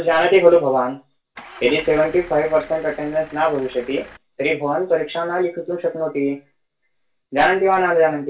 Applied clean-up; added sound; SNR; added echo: none; Engine starting / Car; 20 dB; reverberation time 0.2 s.